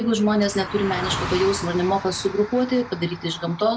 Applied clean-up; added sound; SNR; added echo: none; Car passing by; 10 dB; none.